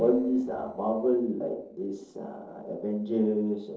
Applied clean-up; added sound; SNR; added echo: neural separator model SepFormer DNS4.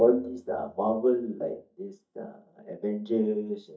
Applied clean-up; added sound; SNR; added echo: neural mask model DeepFilterNet 3.